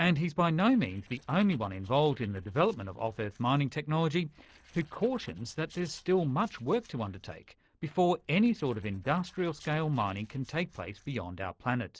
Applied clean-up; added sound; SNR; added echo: neural separator model SepFormer DNS4.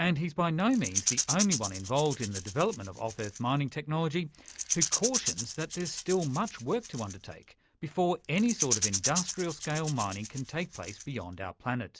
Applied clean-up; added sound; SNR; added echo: none; Rattle / Rattle (instrument); 4 dB; none.